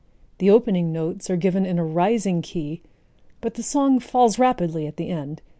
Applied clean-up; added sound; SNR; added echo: none; none; none; none.